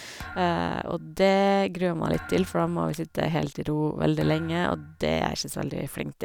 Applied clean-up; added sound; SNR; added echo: none; Thump, thud; 19 dB; none.